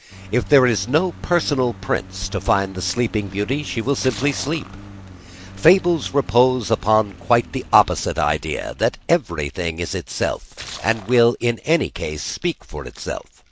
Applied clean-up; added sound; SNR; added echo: none; Engine + Splash, splatter; 18 dB; none.